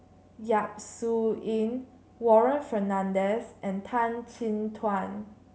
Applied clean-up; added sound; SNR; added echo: none; none; none; none.